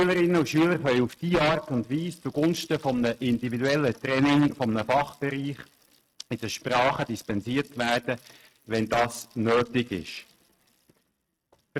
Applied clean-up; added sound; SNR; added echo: neural mask model RNNoise.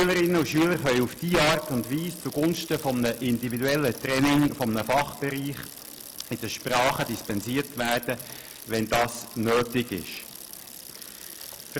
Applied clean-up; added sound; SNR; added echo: none; Bicycle; 16 dB; none.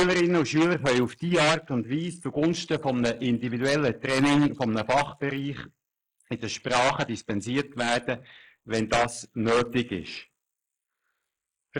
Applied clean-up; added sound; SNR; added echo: neural mask model Resemble Enhance denoiser.